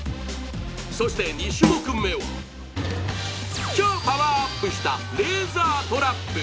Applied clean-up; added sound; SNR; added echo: none; Snare drum; 0 dB; none.